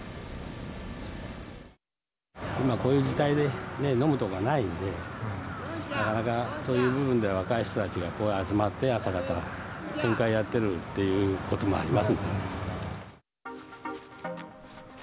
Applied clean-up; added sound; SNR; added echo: none; none; none; none.